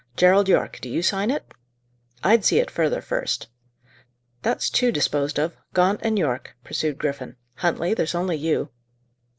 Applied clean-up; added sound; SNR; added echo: none; none; none; none.